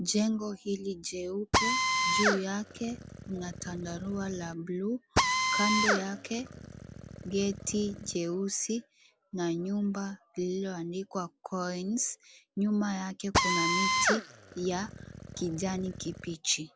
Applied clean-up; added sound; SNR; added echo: none; Drill; -2 dB; none.